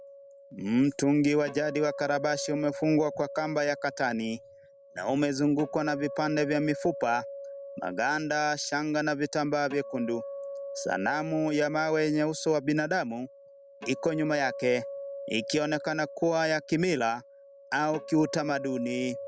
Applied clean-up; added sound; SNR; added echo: none; Acoustic guitar; 13 dB; none.